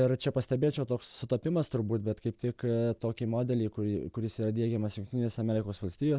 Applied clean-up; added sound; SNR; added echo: none; none; none; none.